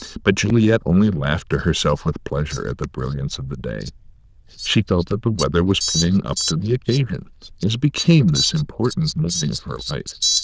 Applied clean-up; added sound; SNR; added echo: neural diffusion model UNIVERSE++.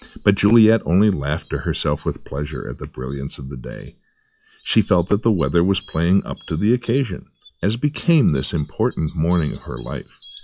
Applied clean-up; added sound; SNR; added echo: classical method log-MMSE.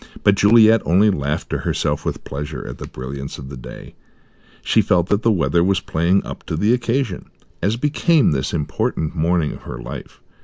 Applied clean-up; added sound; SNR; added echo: none; none; none; none.